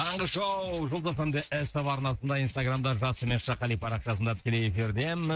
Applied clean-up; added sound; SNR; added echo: neural mask model RNNoise.